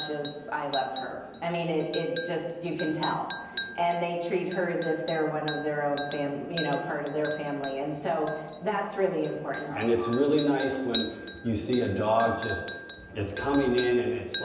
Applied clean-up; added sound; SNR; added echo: none; Chink, clink; 1 dB; reverberation time 1.0 s.